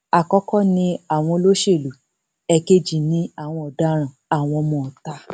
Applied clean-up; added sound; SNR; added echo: none; none; none; none.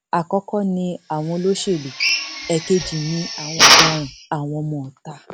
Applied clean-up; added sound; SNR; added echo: none; Drill; -4 dB; none.